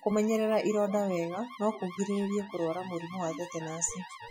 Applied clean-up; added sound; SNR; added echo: classical method Wiener filter.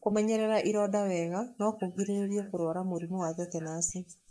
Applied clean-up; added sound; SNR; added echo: neural mask model Resemble Enhance denoiser.